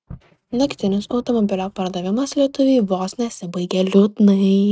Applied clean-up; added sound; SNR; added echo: neural mask model RNNoise.